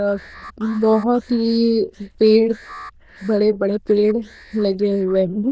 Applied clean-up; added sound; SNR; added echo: neural diffusion model UNIVERSE++.